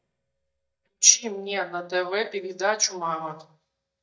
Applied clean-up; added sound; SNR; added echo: neural mask model DeepFilterNet 3.